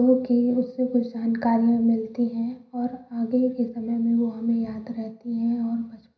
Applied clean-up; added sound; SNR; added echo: none; none; none; reverberation time 0.5 s.